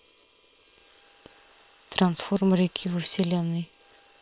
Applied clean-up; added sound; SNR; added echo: neural separator model SepFormer WHAM!.